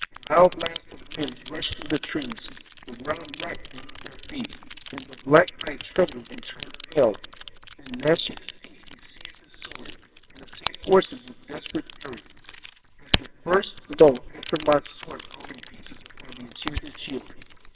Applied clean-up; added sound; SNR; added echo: neural separator model SepFormer WHAMR!.